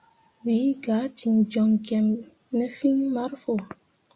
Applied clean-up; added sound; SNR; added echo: none; none; none; none.